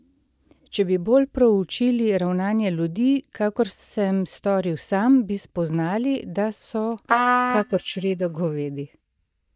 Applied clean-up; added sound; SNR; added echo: neural mask model DeepFilterNet 3.